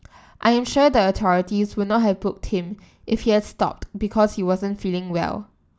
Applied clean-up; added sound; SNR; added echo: none; none; none; none.